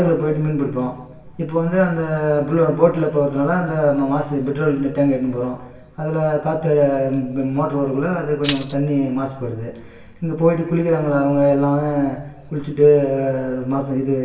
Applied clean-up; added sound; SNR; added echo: none; Tambourine; 11 dB; reverberation time 1.0 s.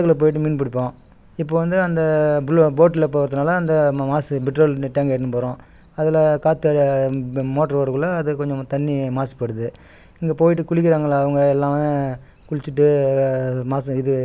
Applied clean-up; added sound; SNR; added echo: none; none; none; none.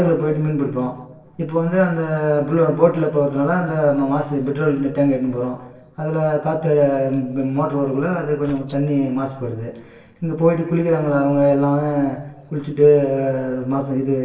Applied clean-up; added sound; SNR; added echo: neural separator model SepFormer DNS4.